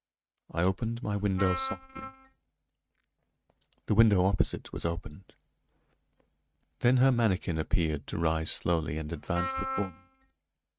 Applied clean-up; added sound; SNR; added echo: neural mask model RNNoise.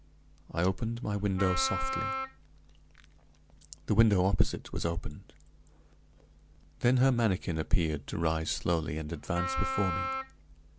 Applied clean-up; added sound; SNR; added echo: none; Wind instrument, woodwind instrument; 4 dB; none.